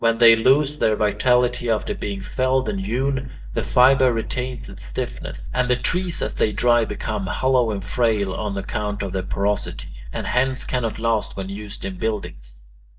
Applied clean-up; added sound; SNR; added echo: neural mask model DeepFilterNet 3.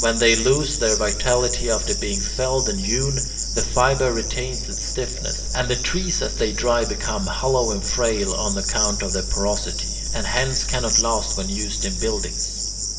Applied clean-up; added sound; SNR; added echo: none; Cricket; 4 dB; reverberation time 2.5 s.